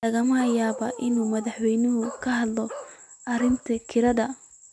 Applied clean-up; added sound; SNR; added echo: none; Bark; 16 dB; none.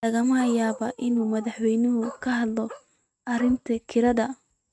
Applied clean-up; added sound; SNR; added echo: neural mask model RNNoise.